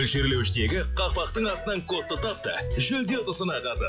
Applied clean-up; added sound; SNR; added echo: classical method log-MMSE.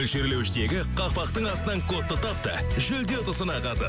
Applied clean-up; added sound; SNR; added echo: none; Fart; 20 dB; none.